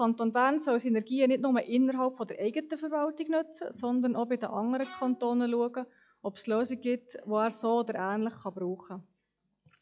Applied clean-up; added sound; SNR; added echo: classical method log-MMSE.